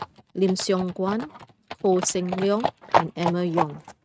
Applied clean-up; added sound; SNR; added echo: neural mask model RNNoise.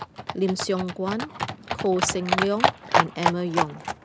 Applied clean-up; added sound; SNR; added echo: none; Livestock, farm animals, working animals; -1 dB; none.